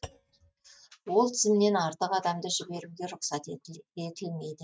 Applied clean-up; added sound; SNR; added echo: neural mask model RNNoise.